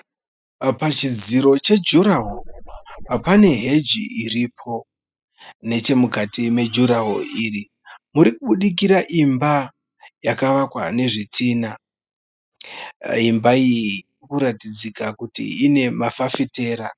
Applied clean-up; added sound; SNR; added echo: classical method spectral subtraction.